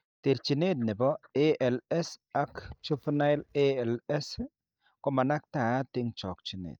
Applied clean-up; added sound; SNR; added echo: neural mask model DeepFilterNet 3.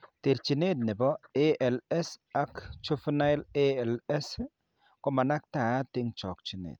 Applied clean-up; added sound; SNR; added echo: none; none; none; none.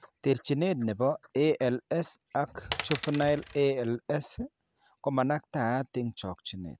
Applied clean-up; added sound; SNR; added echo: none; Coin (dropping); 5 dB; none.